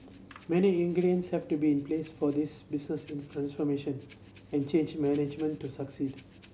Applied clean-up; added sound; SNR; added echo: none; Breathing; 12 dB; none.